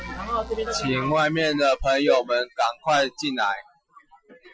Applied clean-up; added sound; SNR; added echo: classical method Wiener filter.